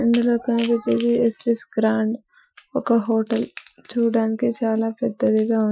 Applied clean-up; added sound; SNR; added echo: classical method Wiener filter.